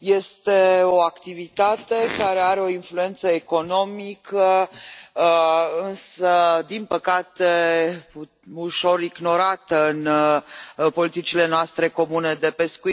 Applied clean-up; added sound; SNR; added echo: none; none; none; none.